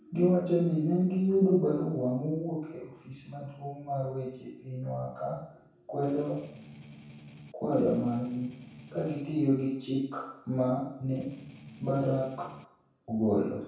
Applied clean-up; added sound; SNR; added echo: none; Strum; 18 dB; reverberation time 0.7 s.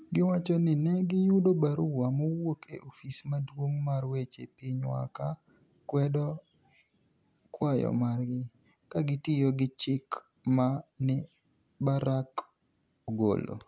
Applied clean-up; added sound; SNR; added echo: none; none; none; none.